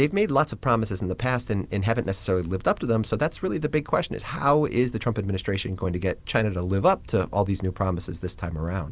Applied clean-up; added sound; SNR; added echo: none; none; none; none.